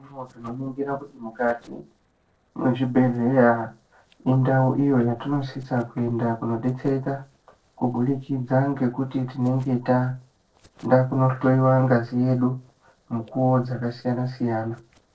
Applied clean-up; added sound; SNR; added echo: neural separator model SepFormer DNS4.